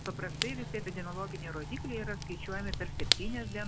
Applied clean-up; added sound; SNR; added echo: none; Fire / Rain; -4 dB; none.